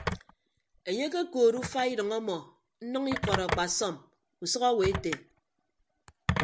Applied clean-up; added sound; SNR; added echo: none; Telephone; 6 dB; none.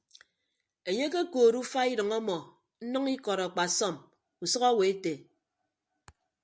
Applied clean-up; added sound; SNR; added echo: none; none; none; none.